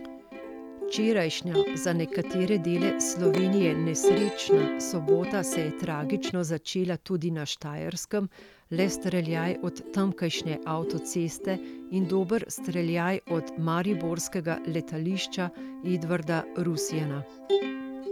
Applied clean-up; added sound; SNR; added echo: none; Plucked string instrument; 3 dB; none.